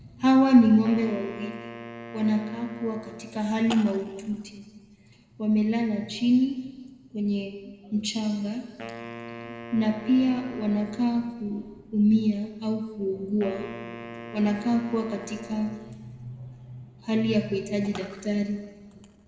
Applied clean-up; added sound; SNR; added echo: none; Wind instrument, woodwind instrument; 15 dB; reverberation time 1.5 s.